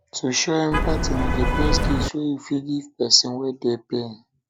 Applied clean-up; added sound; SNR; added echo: none; Vehicle horn, car horn, honking; -4 dB; none.